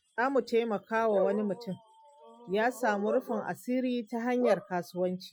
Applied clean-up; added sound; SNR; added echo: classical method Wiener filter.